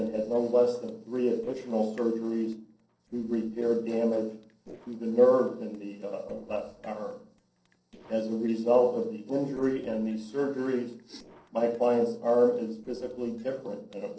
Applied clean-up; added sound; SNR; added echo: neural separator model SepFormer DNS4.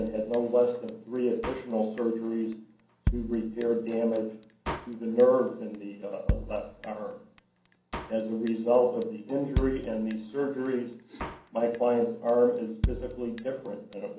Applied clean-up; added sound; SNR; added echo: none; Drum kit; 9 dB; reverberation time 0.6 s.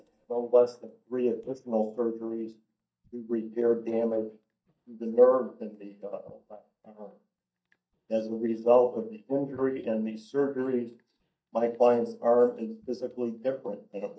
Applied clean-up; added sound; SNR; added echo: neural mask model DeepFilterNet 3.